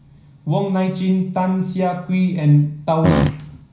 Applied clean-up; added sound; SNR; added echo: none; Fart; 0 dB; reverberation time 0.5 s.